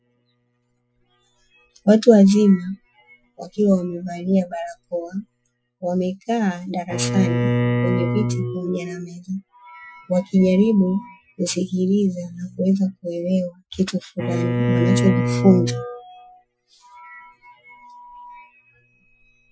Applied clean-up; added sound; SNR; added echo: classical method Wiener filter.